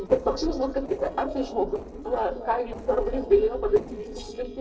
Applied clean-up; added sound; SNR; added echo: neural separator model SepFormer DNS4.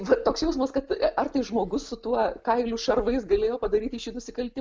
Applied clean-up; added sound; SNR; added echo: none; none; none; none.